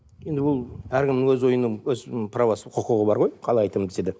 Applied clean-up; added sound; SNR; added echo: none; none; none; none.